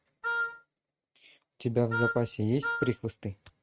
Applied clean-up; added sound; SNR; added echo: neural mask model RNNoise.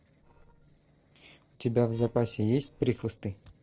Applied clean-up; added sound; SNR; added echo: neural separator model SepFormer DNS4.